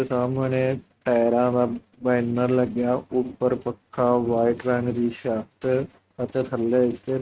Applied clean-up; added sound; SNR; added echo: neural mask model RNNoise.